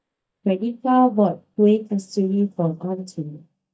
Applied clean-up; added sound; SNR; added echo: neural mask model DeepFilterNet 3.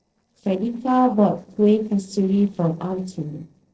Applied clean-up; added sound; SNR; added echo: neural separator model SepFormer DNS4.